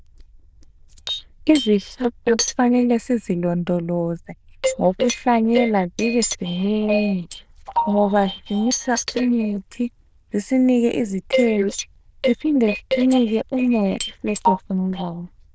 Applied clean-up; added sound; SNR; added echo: neural diffusion model UNIVERSE++.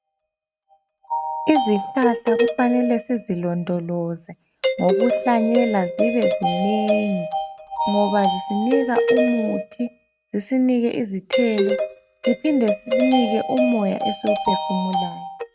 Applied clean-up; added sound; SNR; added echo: neural mask model RNNoise.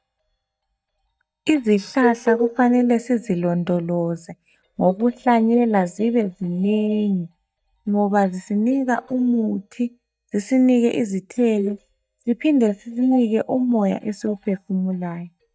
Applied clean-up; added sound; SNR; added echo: neural mask model DeepFilterNet 3.